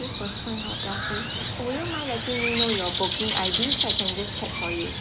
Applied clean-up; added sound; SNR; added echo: none; Crow; -3 dB; none.